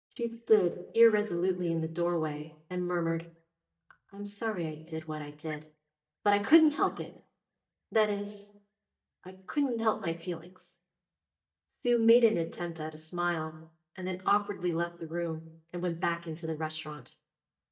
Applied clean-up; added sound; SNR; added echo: neural mask model DeepFilterNet 3.